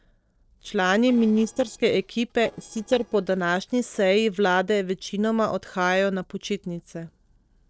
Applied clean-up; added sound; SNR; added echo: neural separator model SepFormer DNS4.